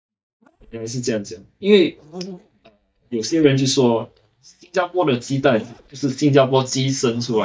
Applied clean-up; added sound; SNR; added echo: neural mask model DeepFilterNet 3.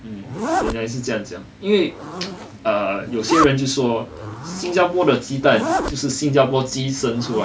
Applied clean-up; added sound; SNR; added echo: none; Zipper (clothing); 8 dB; none.